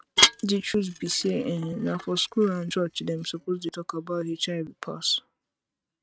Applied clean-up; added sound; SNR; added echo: neural mask model RNNoise.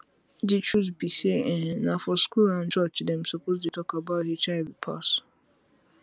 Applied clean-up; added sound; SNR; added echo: none; none; none; none.